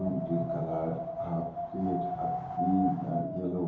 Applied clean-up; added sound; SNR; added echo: none; Wind; 3 dB; reverberation time 0.7 s.